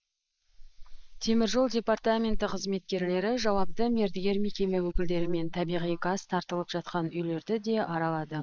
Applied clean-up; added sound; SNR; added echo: neural mask model Resemble Enhance denoiser.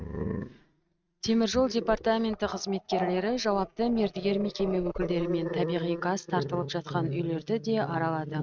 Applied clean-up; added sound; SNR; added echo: neural mask model RNNoise.